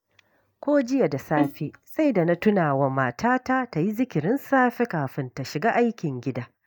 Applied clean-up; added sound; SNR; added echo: neural mask model DeepFilterNet 3.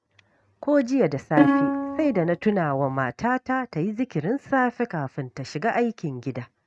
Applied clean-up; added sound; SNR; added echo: neural mask model RNNoise.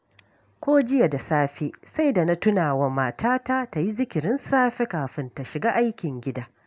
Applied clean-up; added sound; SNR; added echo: none; none; none; none.